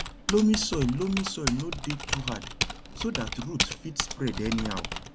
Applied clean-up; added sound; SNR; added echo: none; Typing; 4 dB; none.